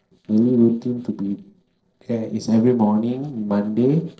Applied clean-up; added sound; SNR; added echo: neural separator model SepFormer DNS4.